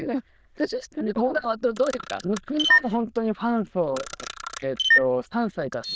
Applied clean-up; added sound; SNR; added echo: neural diffusion model UNIVERSE++.